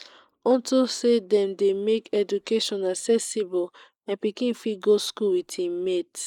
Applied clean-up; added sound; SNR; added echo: neural mask model Resemble Enhance denoiser.